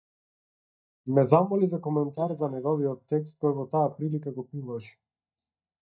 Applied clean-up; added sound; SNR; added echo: neural mask model DeepFilterNet 3.